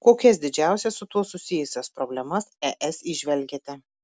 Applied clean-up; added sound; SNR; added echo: none; none; none; none.